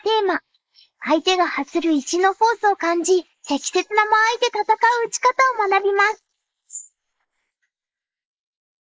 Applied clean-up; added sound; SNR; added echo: neural mask model Resemble Enhance denoiser.